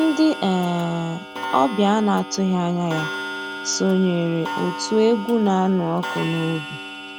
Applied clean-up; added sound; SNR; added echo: none; Clock; 10 dB; none.